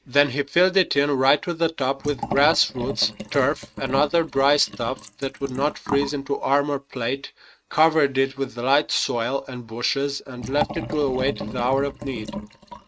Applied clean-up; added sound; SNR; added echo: neural mask model RNNoise.